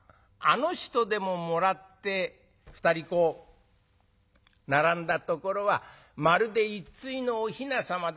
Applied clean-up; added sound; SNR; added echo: none; none; none; none.